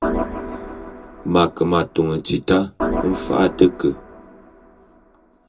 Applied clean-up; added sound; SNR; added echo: none; Organ; 8 dB; reverberation time 0.2 s.